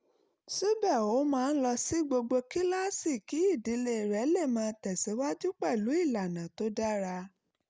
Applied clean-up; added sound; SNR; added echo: none; none; none; none.